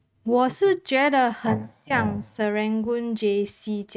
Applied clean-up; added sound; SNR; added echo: neural mask model RNNoise.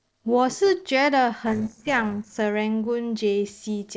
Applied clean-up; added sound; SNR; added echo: neural separator model SepFormer DNS4.